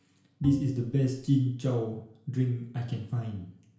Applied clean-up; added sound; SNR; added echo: none; Bowed string instrument; 10 dB; reverberation time 0.5 s.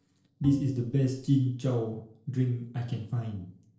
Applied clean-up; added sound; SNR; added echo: neural separator model SepFormer DNS4.